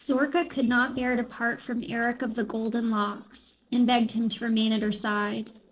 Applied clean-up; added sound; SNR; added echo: neural separator model SepFormer DNS4.